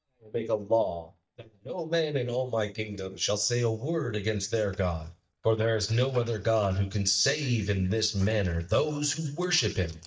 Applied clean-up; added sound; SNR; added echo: neural mask model DeepFilterNet 3.